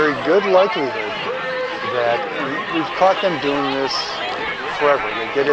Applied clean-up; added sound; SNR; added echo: none; Crowd; 4 dB; none.